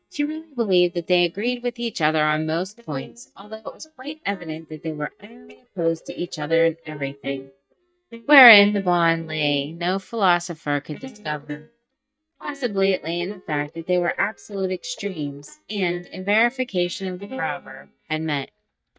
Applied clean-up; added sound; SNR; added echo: neural mask model DeepFilterNet 3.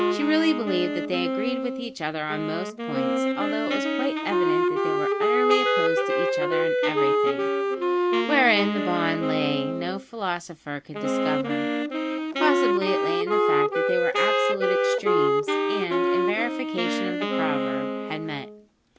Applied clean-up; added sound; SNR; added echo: none; Wind instrument, woodwind instrument + Wind instrument, woodwind instrument; -5 dB; none.